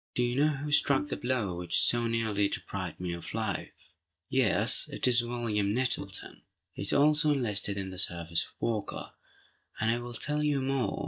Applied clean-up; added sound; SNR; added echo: neural mask model DeepFilterNet 3.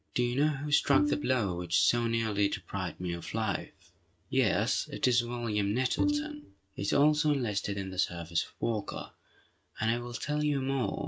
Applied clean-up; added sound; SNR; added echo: neural mask model RNNoise.